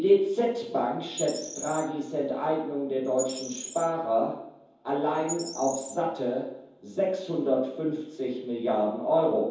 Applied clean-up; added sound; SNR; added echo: none; Bird; 15 dB; reverberation time 0.9 s.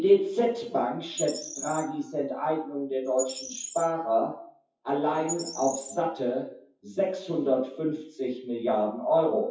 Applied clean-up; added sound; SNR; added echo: classical method WPE with log-MMSE.